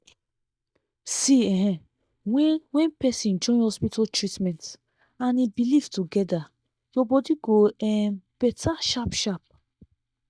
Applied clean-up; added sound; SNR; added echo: neural mask model DeepFilterNet 3.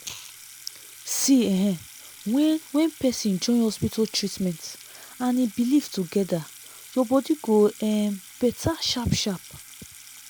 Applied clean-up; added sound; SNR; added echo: none; Sink (filling or washing) / Water tap, faucet; 20 dB; none.